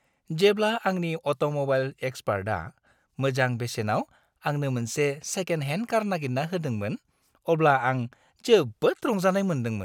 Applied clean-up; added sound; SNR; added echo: none; none; none; none.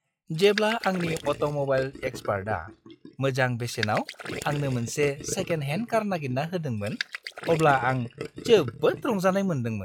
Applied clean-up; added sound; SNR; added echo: classical method log-MMSE.